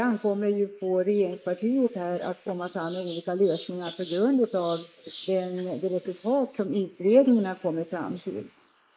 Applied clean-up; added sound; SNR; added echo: neural mask model Resemble Enhance denoiser.